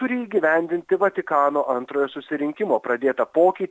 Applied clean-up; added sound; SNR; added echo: none; none; none; none.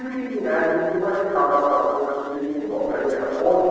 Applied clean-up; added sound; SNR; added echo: neural separator model SepFormer DNS4.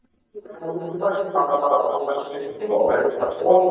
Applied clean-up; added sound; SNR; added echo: neural mask model DeepFilterNet 3.